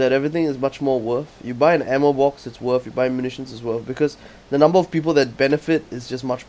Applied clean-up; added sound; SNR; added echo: none; none; none; none.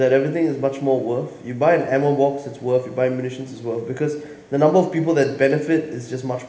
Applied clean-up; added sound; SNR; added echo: none; none; none; reverberation time 1.0 s.